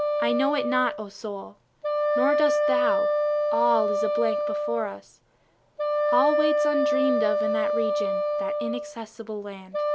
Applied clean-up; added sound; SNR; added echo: none; Wind instrument, woodwind instrument; -4 dB; none.